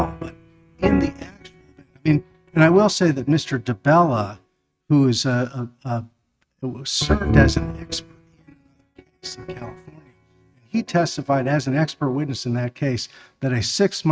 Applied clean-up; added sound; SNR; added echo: neural mask model RNNoise.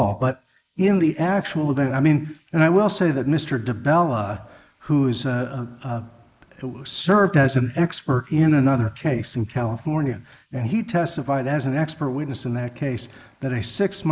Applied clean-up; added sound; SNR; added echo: neural mask model Resemble Enhance denoiser.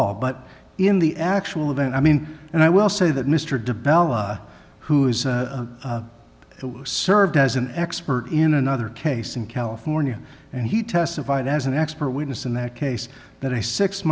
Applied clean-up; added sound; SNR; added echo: none; none; none; none.